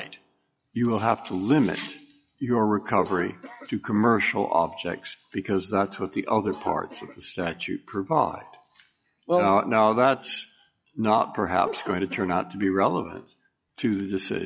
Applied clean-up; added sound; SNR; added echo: classical method log-MMSE.